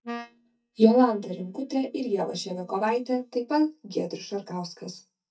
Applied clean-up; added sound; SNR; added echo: neural mask model DeepFilterNet 3.